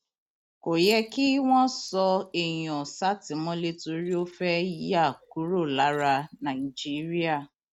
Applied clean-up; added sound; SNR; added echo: neural mask model RNNoise.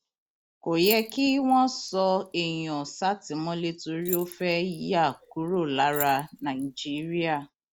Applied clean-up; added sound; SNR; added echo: none; Keys jangling; 14 dB; none.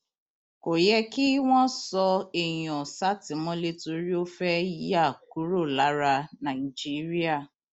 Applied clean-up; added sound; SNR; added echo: none; none; none; none.